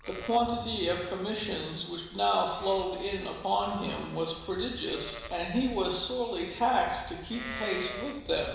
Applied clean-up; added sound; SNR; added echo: none; Livestock, farm animals, working animals; 14 dB; reverberation time 1.0 s.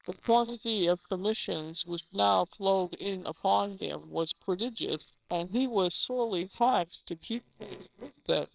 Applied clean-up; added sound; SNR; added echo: neural separator model SepFormer WHAMR!.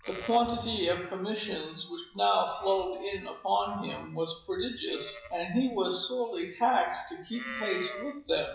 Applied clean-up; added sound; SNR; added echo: classical method WPE with log-MMSE.